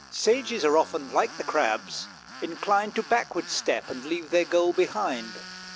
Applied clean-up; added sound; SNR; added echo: none; Tools; 16 dB; none.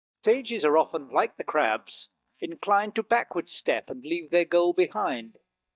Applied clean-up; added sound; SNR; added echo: neural mask model DeepFilterNet 3.